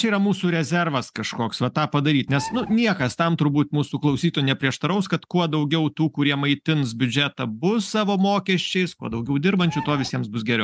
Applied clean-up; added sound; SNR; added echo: none; Bird; 12 dB; none.